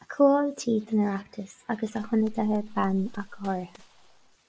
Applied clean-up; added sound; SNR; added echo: none; Gunshot, gunfire; 15 dB; none.